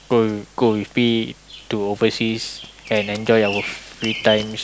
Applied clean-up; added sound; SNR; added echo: none; Bird vocalization, bird call, bird song; 13 dB; none.